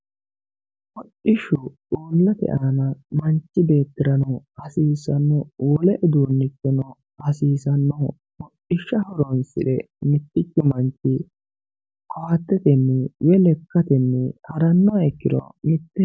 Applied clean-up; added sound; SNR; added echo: none; none; none; none.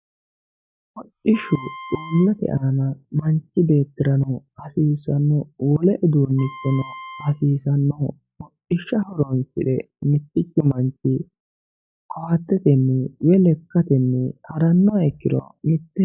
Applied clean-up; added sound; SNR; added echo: classical method log-MMSE.